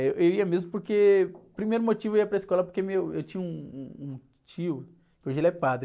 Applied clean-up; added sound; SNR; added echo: none; none; none; none.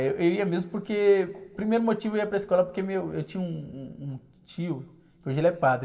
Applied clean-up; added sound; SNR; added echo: none; none; none; reverberation time 1.4 s.